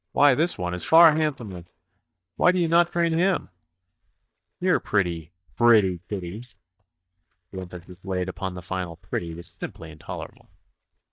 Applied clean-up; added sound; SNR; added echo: neural mask model DeepFilterNet 3.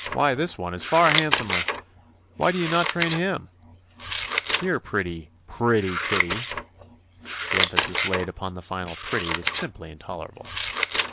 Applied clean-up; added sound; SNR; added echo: none; Scissors; 2 dB; none.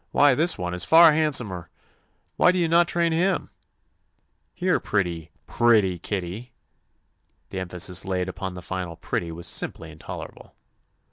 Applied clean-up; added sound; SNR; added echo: none; none; none; none.